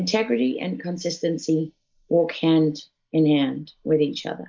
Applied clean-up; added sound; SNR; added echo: neural mask model Resemble Enhance denoiser.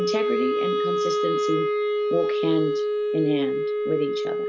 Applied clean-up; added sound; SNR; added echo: none; Wind instrument, woodwind instrument; -4 dB; none.